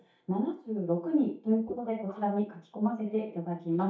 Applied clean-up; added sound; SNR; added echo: neural mask model DeepFilterNet 3.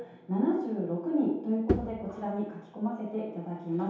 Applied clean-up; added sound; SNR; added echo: none; Bowed string instrument; 5 dB; reverberation time 0.8 s.